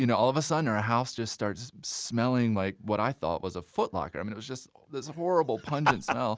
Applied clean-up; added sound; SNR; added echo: none; none; none; none.